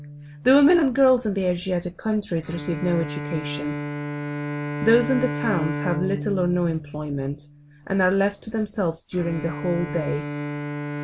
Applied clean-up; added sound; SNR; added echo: none; Bowed string instrument; 8 dB; none.